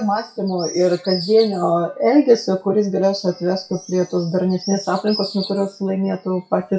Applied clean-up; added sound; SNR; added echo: classical method WPE with log-MMSE.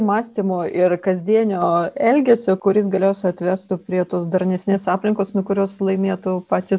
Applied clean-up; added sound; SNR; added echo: none; none; none; none.